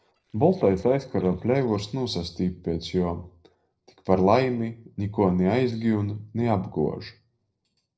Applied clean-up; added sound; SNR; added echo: neural separator model SepFormer DNS4.